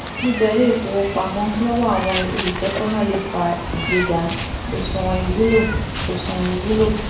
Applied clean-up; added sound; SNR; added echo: none; Meow; 5 dB; reverberation time 0.6 s.